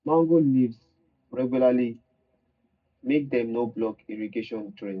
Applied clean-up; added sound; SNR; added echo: none; none; none; reverberation time 0.3 s.